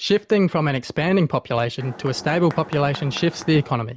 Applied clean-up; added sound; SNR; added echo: none; Mechanisms; 16 dB; none.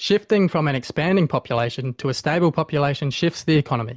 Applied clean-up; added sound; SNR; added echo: none; none; none; none.